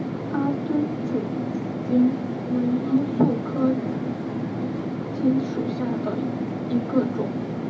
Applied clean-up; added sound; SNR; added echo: none; Fixed-wing aircraft, airplane; 1 dB; reverberation time 0.4 s.